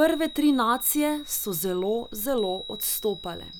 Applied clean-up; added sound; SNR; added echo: none; Chime; 15 dB; none.